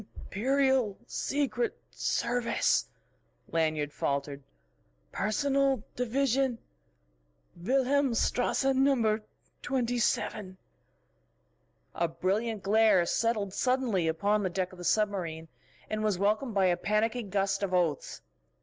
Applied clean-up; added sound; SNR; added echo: none; none; none; none.